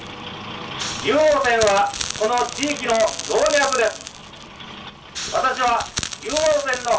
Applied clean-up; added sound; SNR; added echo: none; Crackle; 10 dB; reverberation time 1.1 s.